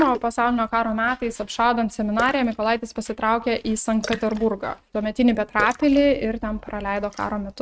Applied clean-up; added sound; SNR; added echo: neural mask model RNNoise.